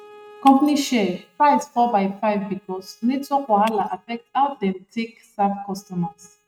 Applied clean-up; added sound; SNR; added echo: neural mask model RNNoise.